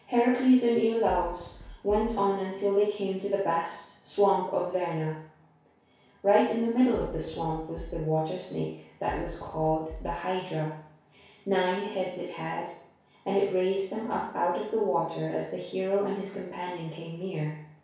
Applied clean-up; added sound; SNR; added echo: none; Fireworks; 15 dB; reverberation time 0.6 s.